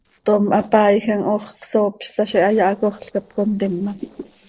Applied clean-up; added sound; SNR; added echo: neural separator model SepFormer DNS4.